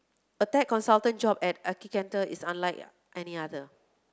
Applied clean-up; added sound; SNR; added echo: none; none; none; none.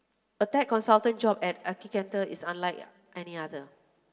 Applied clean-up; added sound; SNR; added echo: none; none; none; reverberation time 1.2 s.